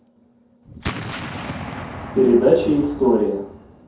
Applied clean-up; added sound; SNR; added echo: none; Explosion; 12 dB; reverberation time 0.6 s.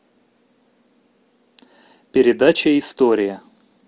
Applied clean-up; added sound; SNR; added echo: none; none; none; none.